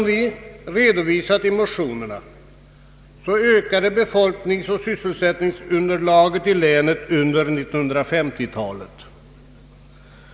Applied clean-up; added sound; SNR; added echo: none; none; none; none.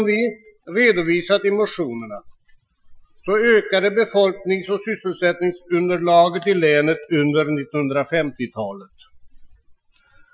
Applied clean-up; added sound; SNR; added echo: classical method Wiener filter.